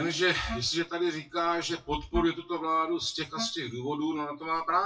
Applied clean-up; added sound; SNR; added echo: classical method WPE with log-MMSE.